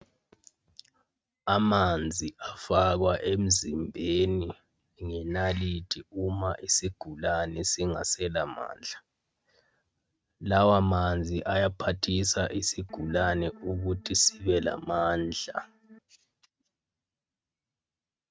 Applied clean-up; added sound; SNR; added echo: neural mask model RNNoise.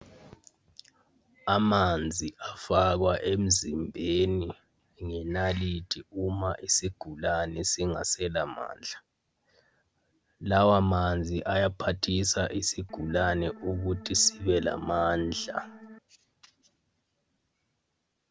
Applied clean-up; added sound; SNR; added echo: none; Organ; 18 dB; none.